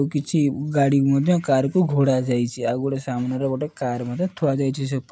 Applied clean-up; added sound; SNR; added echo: none; none; none; none.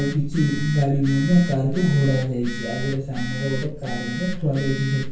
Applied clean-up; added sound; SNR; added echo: none; Telephone; 8 dB; reverberation time 0.6 s.